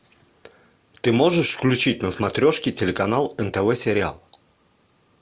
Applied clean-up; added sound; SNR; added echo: none; none; none; none.